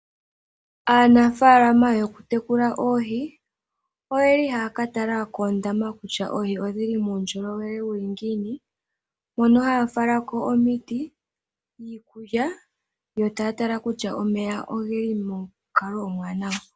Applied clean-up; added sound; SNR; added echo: none; none; none; none.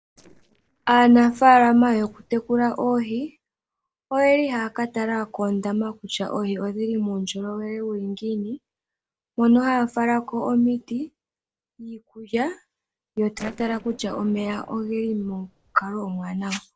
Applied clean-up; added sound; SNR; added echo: neural separator model SepFormer DNS4.